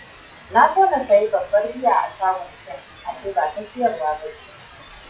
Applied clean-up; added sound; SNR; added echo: classical method WPE with log-MMSE.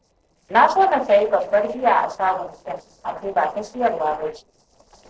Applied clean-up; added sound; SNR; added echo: neural separator model SepFormer DNS4.